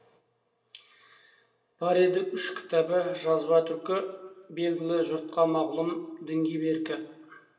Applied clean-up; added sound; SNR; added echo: none; none; none; reverberation time 1.2 s.